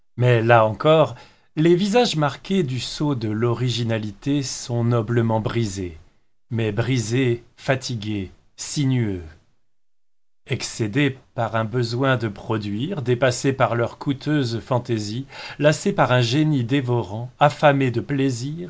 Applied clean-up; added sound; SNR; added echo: none; none; none; none.